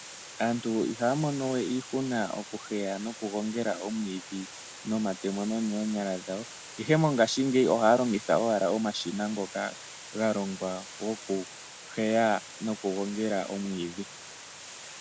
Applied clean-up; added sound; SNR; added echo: none; Water; 15 dB; none.